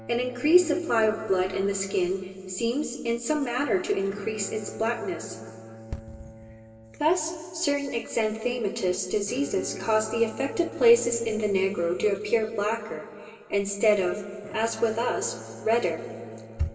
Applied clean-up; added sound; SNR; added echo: none; Bowed string instrument; 19 dB; reverberation time 2.6 s.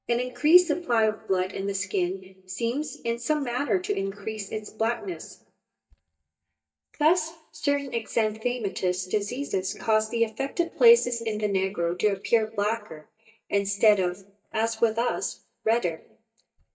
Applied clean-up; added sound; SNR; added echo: neural mask model DeepFilterNet 3.